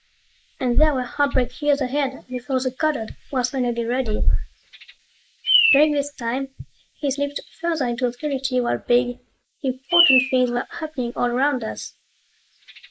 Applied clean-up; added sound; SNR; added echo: neural mask model Resemble Enhance denoiser.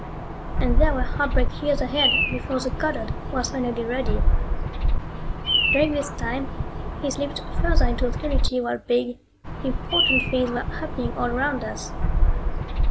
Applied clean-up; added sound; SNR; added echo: none; Bird vocalization, bird call, bird song; -4 dB; none.